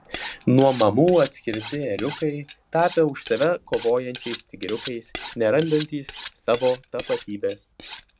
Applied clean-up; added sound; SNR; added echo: none; Cutlery, silverware; 3 dB; none.